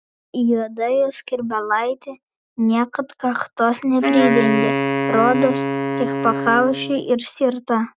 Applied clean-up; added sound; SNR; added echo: neural mask model RNNoise.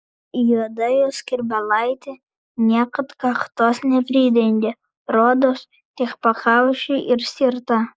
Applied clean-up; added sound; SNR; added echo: neural mask model Resemble Enhance denoiser.